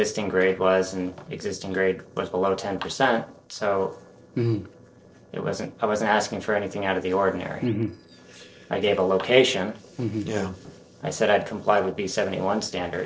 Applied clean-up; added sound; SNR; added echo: neural separator model SepFormer DNS4.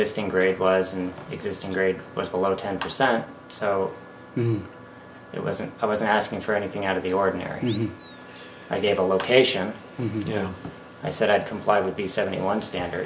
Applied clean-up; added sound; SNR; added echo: none; Animal; 11 dB; none.